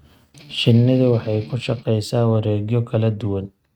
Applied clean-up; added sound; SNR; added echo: neural mask model RNNoise.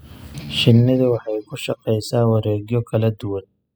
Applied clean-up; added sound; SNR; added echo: classical method spectral subtraction.